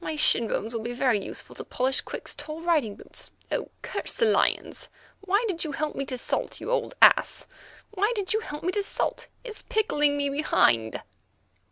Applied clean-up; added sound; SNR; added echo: none; none; none; none.